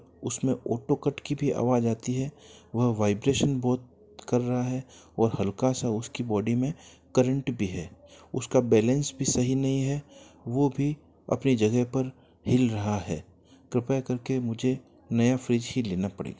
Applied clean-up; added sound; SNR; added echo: none; none; none; none.